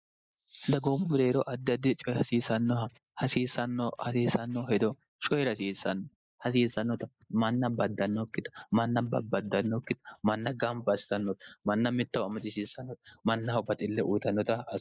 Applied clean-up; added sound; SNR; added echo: neural mask model Resemble Enhance denoiser.